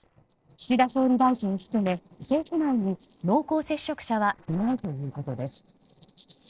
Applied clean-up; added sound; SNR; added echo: neural separator model SepFormer DNS4.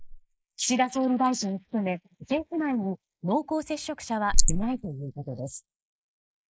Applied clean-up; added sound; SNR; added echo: neural mask model Resemble Enhance denoiser.